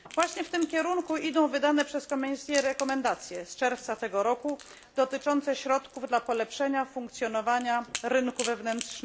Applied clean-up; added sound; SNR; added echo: none; Crack / Crackle; 16 dB; none.